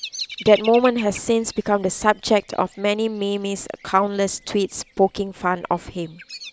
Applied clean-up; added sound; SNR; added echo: none; Bird vocalization, bird call, bird song; 18 dB; none.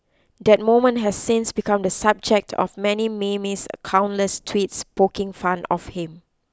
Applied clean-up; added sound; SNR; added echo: none; none; none; none.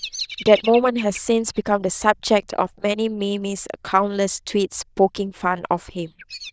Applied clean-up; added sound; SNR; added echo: neural diffusion model UNIVERSE++.